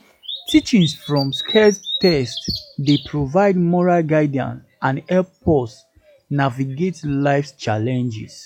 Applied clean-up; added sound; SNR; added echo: classical method log-MMSE.